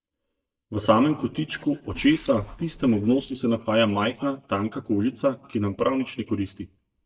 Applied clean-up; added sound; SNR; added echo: neural mask model DeepFilterNet 3.